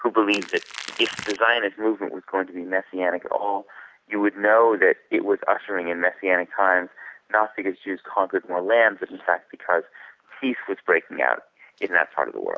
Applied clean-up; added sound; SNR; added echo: none; Crackle; 12 dB; none.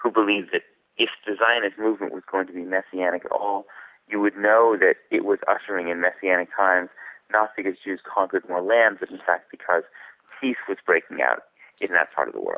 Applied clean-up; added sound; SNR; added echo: none; none; none; none.